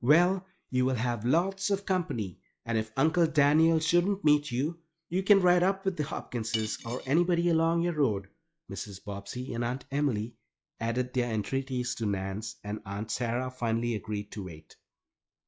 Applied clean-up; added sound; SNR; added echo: classical method log-MMSE.